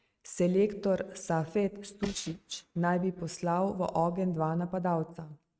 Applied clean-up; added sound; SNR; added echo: neural mask model RNNoise.